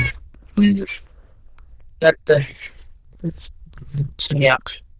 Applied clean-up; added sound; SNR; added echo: neural diffusion model UNIVERSE++.